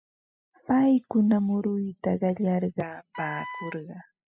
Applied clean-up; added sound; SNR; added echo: classical method spectral subtraction.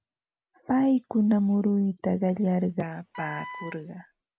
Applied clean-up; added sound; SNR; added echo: none; Wind instrument, woodwind instrument; 15 dB; none.